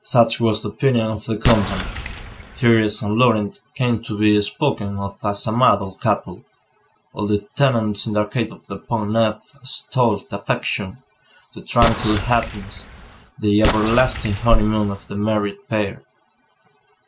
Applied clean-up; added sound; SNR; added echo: none; Explosion; 5 dB; none.